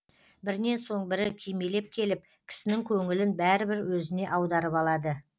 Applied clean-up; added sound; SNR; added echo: none; none; none; none.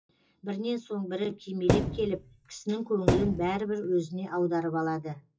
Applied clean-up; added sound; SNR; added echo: classical method WPE with log-MMSE.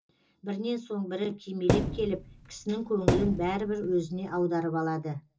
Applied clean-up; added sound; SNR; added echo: none; Thump, thud; 1 dB; reverberation time 0.2 s.